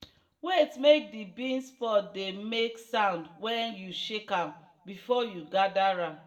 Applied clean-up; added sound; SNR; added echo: none; none; none; reverberation time 0.6 s.